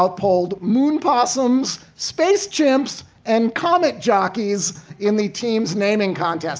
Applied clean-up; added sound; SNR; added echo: none; none; none; none.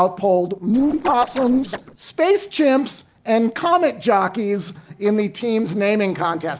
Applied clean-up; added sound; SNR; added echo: neural separator model SepFormer DNS4.